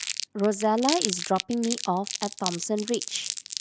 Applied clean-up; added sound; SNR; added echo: none; Crumpling, crinkling; 6 dB; none.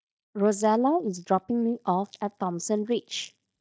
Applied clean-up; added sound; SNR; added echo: neural mask model DeepFilterNet 3.